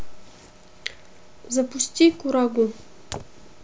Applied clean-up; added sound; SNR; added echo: none; none; none; none.